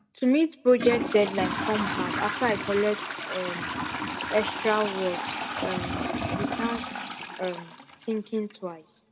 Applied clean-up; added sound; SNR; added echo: none; Trickle, dribble / Toilet flush; 4 dB; reverberation time 0.5 s.